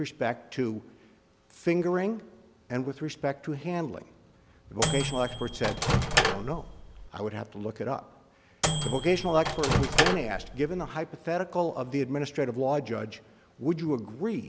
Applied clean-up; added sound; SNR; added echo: none; Microwave oven; -2 dB; none.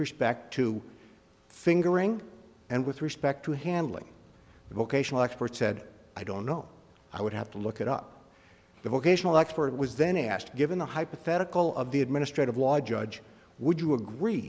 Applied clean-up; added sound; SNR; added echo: none; none; none; none.